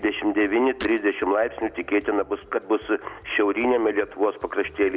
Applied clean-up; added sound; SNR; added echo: none; Shatter; 18 dB; none.